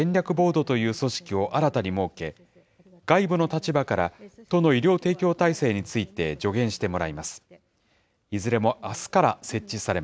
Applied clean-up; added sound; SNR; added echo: none; none; none; none.